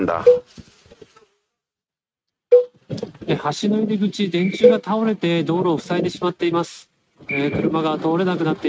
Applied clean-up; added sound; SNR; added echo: neural mask model RNNoise.